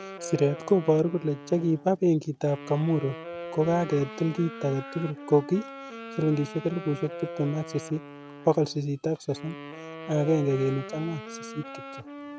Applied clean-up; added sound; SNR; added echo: none; Wind instrument, woodwind instrument; 13 dB; none.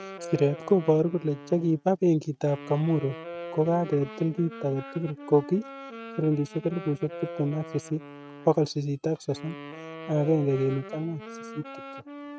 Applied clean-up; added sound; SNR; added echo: neural mask model RNNoise.